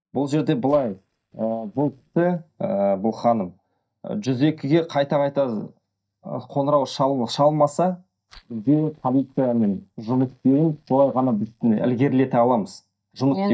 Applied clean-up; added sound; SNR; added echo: neural mask model DeepFilterNet 3.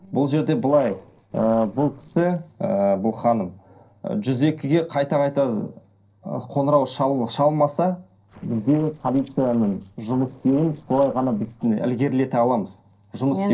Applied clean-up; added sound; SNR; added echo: neural separator model SepFormer DNS4.